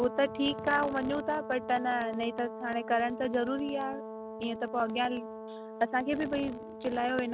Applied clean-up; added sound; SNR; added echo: none; Brass instrument; 10 dB; none.